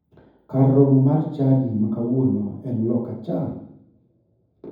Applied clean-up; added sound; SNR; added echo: none; none; none; reverberation time 0.9 s.